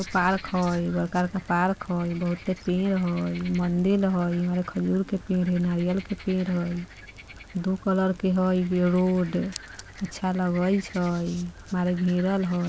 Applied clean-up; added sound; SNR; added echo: none; Frog; 18 dB; none.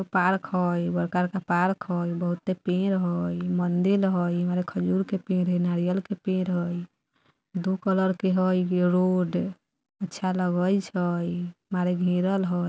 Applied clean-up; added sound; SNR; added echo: none; none; none; none.